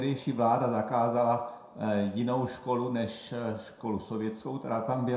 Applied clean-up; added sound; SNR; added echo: none; none; none; reverberation time 0.6 s.